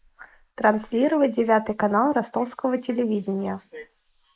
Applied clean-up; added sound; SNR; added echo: neural mask model Resemble Enhance denoiser.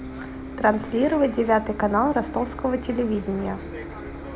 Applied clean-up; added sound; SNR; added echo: none; Bus; 11 dB; none.